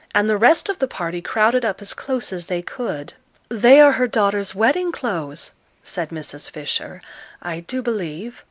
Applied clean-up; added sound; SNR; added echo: none; none; none; none.